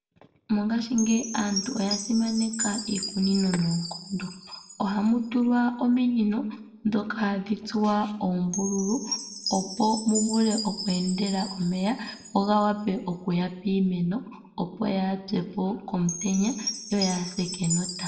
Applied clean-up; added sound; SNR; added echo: none; Chime; 10 dB; reverberation time 0.7 s.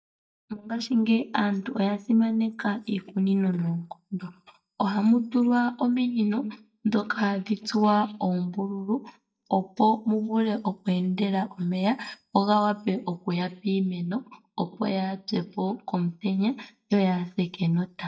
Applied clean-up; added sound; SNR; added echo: neural mask model DeepFilterNet 3.